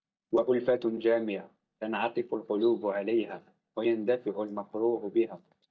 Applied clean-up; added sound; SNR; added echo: neural mask model DeepFilterNet 3.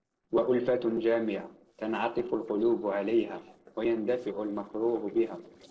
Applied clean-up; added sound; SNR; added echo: neural separator model SepFormer DNS4.